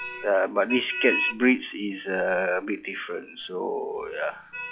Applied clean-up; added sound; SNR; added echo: classical method log-MMSE.